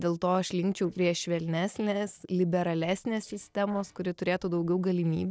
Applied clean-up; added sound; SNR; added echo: neural separator model SepFormer DNS4.